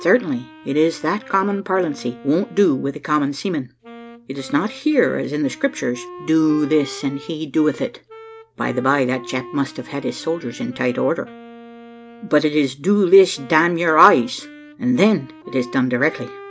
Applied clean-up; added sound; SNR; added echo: none; Wind instrument, woodwind instrument; 20 dB; none.